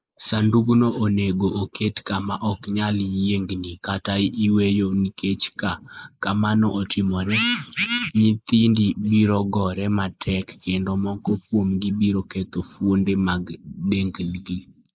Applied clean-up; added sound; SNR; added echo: neural mask model Resemble Enhance denoiser.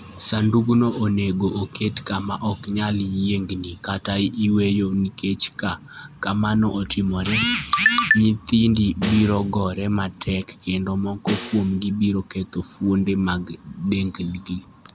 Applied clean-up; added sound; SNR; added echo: none; Snare drum; 11 dB; none.